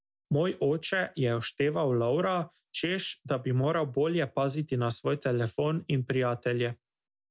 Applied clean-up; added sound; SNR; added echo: none; none; none; none.